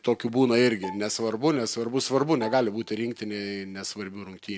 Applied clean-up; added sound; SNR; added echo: none; Bowed string instrument; 18 dB; none.